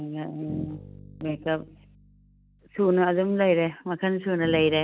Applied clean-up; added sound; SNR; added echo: none; Bass guitar; 17 dB; none.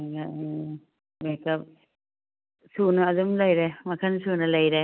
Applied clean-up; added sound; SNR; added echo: none; none; none; none.